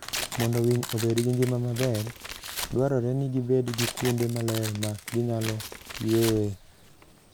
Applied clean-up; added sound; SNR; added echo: none; Tearing; 10 dB; none.